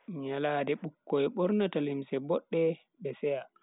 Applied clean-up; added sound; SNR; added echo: none; none; none; none.